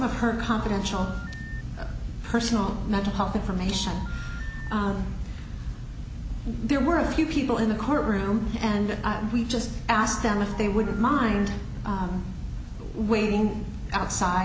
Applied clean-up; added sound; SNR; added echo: none; Telephone; 18 dB; none.